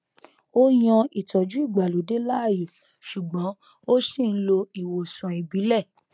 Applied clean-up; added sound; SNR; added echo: none; none; none; none.